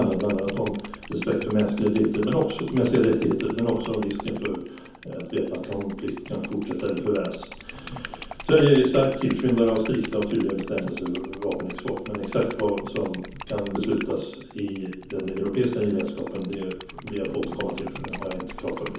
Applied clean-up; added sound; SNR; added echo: none; Liquid; 15 dB; reverberation time 0.7 s.